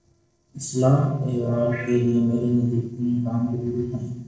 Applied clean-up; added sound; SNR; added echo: neural separator model SepFormer DNS4.